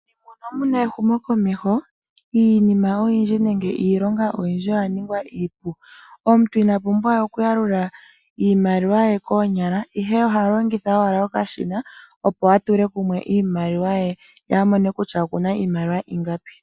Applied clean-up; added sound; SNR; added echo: none; none; none; none.